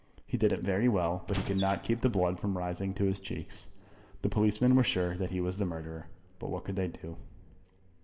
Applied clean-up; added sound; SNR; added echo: none; Squeak / Wood; 11 dB; reverberation time 1.8 s.